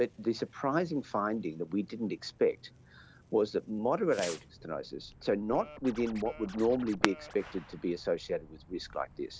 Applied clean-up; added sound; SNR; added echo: none; Fireworks + Scratching (performance technique); 13 dB; none.